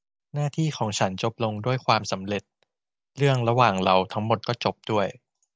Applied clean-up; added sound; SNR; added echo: none; none; none; none.